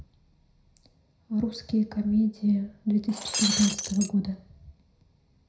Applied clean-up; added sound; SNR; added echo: none; Shatter; 2 dB; reverberation time 0.4 s.